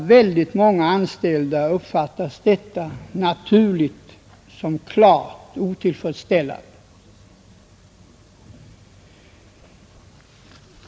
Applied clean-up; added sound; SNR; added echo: none; none; none; none.